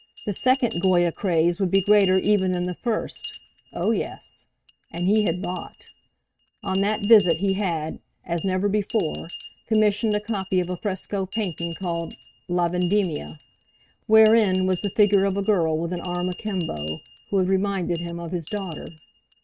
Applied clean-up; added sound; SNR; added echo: neural mask model RNNoise.